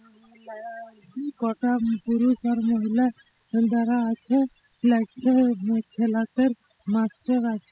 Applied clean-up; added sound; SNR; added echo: classical method spectral subtraction.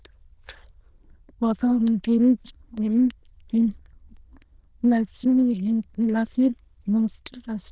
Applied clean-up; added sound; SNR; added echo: neural diffusion model UNIVERSE++.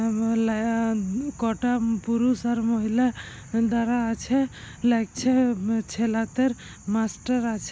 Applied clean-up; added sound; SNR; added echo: none; none; none; none.